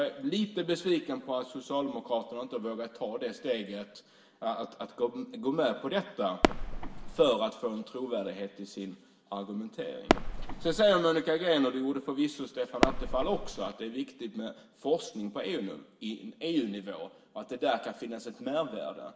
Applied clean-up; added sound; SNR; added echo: none; Fireworks; -2 dB; reverberation time 0.7 s.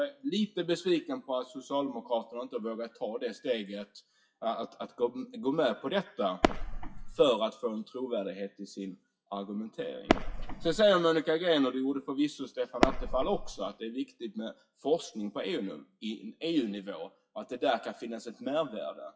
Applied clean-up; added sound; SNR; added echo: classical method WPE with log-MMSE.